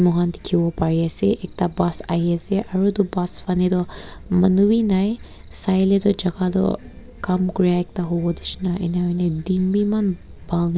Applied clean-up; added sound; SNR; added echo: none; none; none; none.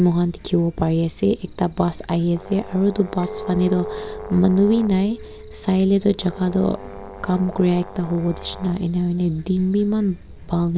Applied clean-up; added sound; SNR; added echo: none; Brass instrument + Chink, clink; 17 dB; none.